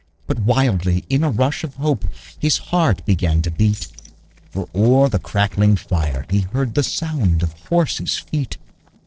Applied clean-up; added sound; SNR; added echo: neural separator model SepFormer DNS4.